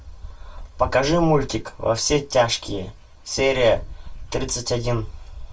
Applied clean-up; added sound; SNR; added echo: none; Dog; 14 dB; reverberation time 0.1 s.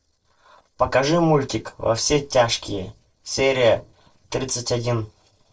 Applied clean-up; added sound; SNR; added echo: neural separator model SepFormer DNS4.